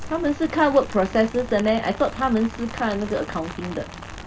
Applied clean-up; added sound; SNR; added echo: none; Rain; 15 dB; none.